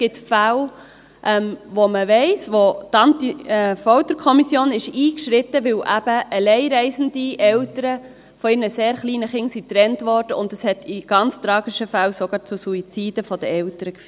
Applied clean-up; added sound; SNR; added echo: none; none; none; none.